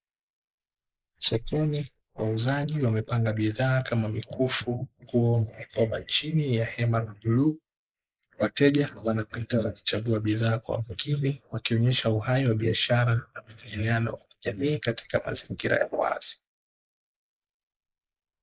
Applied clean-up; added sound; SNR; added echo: neural mask model Resemble Enhance denoiser.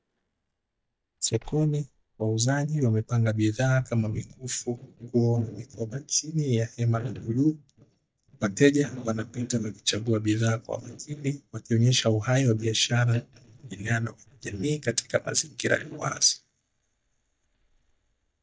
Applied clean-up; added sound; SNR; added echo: neural mask model DeepFilterNet 3.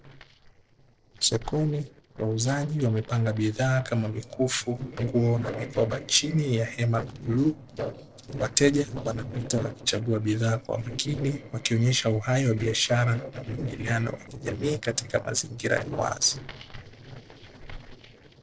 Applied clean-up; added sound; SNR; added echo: neural separator model SepFormer DNS4.